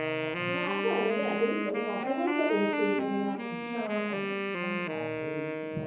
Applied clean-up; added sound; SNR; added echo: none; Wind instrument, woodwind instrument; -1 dB; reverberation time 0.9 s.